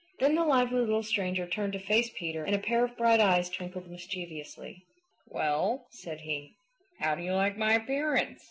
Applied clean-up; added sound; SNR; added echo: none; none; none; none.